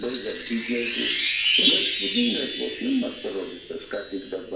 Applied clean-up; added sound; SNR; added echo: none; Wind chime; -2 dB; reverberation time 0.5 s.